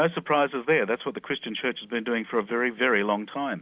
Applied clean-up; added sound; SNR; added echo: none; none; none; none.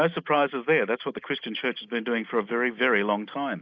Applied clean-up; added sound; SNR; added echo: neural mask model Resemble Enhance denoiser.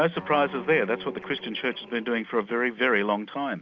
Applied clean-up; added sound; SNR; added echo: none; Guitar; 15 dB; none.